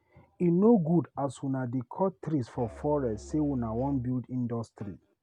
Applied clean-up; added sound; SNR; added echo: none; Musical instrument; 18 dB; none.